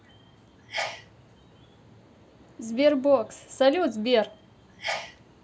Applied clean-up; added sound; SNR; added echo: none; Sneeze; 13 dB; none.